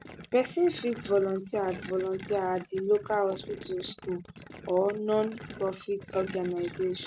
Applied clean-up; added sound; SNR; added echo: none; Gurgling; 15 dB; none.